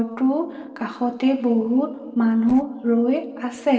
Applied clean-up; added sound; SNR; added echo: neural separator model SepFormer DNS4.